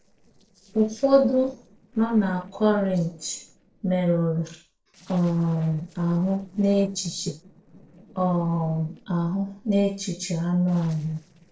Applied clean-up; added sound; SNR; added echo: neural separator model SepFormer DNS4.